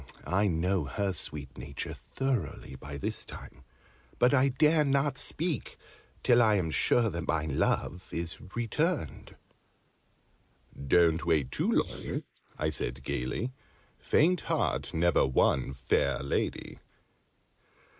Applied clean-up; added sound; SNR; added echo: neural mask model Resemble Enhance denoiser.